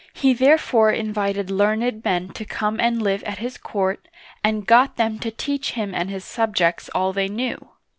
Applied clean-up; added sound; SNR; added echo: none; none; none; none.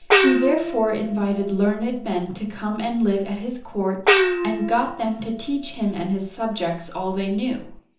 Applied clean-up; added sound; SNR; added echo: none; Gong; 2 dB; reverberation time 0.6 s.